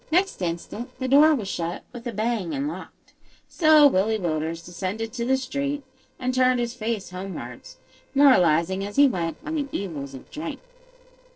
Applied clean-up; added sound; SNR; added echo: neural separator model SepFormer DNS4.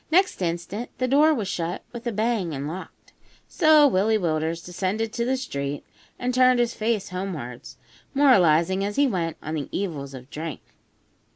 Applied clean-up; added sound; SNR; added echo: none; none; none; none.